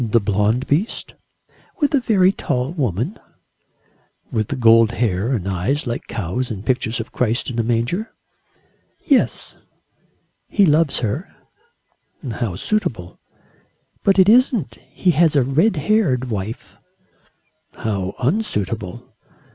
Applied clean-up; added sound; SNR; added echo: none; none; none; none.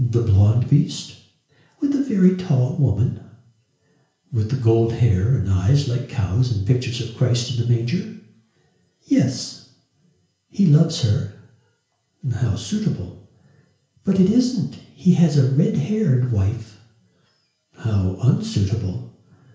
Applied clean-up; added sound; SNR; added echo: none; none; none; reverberation time 0.5 s.